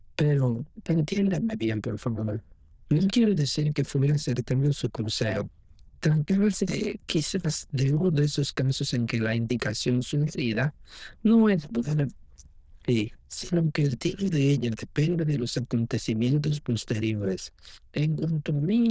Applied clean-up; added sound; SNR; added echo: neural diffusion model UNIVERSE++.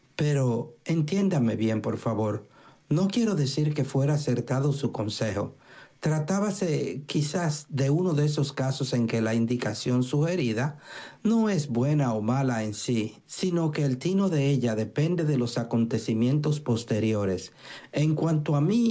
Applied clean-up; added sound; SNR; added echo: none; none; none; none.